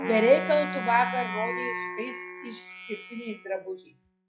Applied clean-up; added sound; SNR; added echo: classical method log-MMSE.